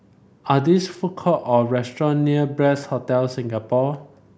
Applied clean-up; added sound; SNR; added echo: none; none; none; none.